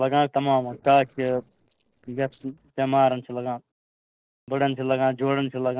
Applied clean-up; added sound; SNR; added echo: neural separator model SepFormer DNS4.